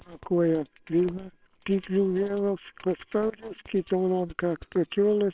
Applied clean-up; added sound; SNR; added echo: neural separator model SepFormer WHAMR!.